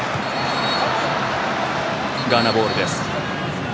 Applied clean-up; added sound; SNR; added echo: none; Thunder / Rain; 13 dB; none.